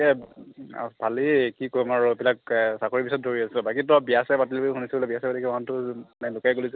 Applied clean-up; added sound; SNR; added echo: none; none; none; none.